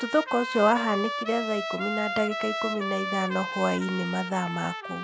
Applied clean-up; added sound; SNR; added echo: none; Trumpet; 5 dB; none.